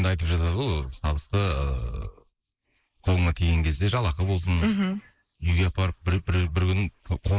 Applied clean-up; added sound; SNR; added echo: neural mask model Resemble Enhance denoiser.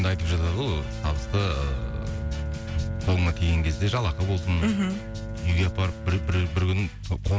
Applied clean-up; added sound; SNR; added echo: none; Bowed string instrument; 14 dB; none.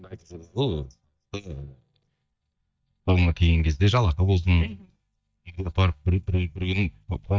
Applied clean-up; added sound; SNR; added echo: neural mask model DeepFilterNet 3.